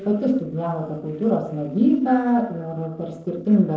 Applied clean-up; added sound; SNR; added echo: neural separator model SepFormer DNS4.